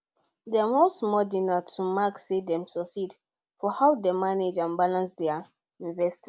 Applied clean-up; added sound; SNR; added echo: none; none; none; none.